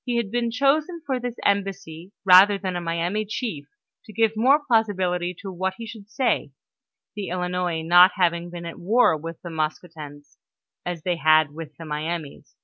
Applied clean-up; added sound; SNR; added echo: none; none; none; none.